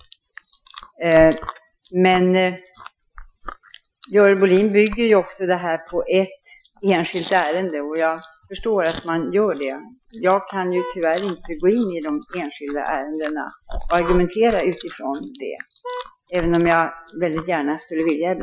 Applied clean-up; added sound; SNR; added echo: classical method Wiener filter.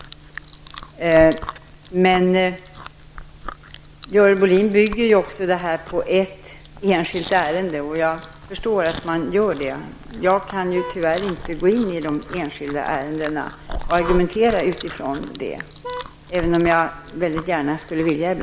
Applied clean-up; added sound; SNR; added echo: none; Vehicle horn, car horn, honking + Chewing, mastication; 14 dB; none.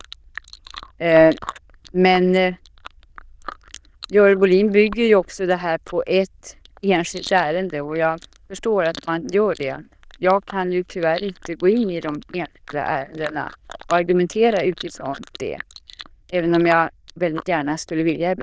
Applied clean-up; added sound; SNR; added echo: neural diffusion model UNIVERSE++.